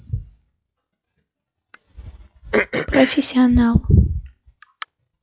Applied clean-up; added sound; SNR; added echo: classical method log-MMSE.